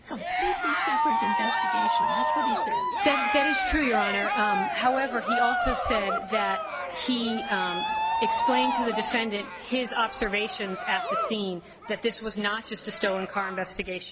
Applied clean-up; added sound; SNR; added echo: none; Cheering; -1 dB; none.